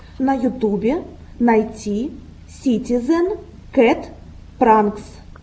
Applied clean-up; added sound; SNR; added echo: none; none; none; none.